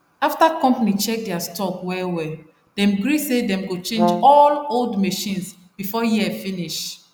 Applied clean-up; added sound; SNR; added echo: none; Brass instrument; 4 dB; none.